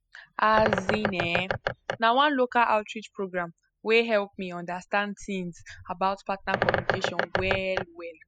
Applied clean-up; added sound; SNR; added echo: classical method spectral subtraction.